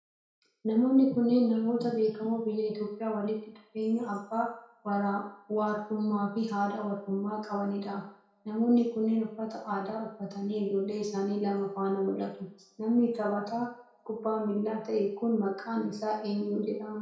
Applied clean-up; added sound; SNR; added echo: none; none; none; reverberation time 0.6 s.